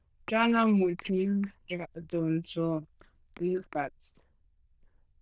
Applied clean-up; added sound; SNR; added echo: neural diffusion model UNIVERSE++.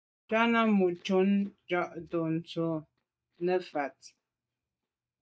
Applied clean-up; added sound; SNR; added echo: neural mask model DeepFilterNet 3.